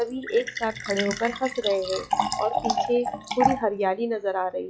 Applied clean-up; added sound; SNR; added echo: classical method log-MMSE.